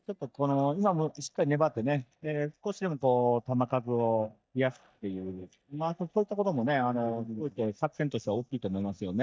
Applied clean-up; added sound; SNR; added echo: neural mask model DeepFilterNet 3.